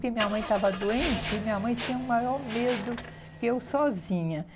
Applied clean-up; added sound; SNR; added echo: none; Engine starting / Car + Respiratory sounds; 7 dB; none.